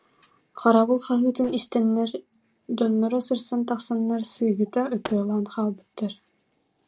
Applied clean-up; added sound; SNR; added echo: neural separator model SepFormer DNS4.